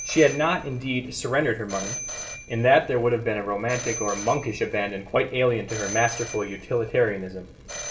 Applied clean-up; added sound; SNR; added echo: none; Telephone; 13 dB; reverberation time 0.5 s.